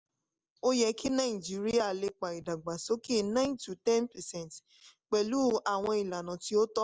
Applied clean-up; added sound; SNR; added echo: none; none; none; none.